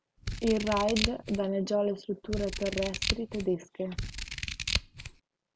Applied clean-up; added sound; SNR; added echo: none; Scissors; 3 dB; none.